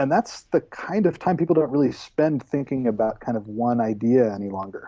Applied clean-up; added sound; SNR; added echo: none; none; none; none.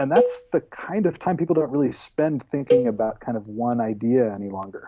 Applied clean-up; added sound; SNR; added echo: none; Cowbell; 3 dB; none.